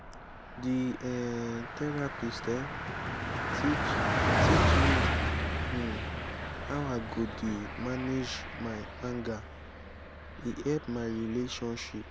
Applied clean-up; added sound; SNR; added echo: none; Car passing by; -3 dB; none.